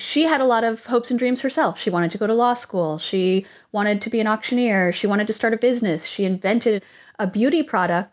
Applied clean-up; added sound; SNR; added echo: none; none; none; none.